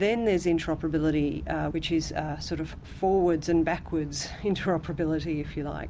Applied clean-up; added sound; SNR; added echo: none; none; none; none.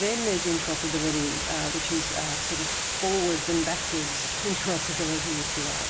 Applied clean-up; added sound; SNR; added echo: none; Water; 0 dB; none.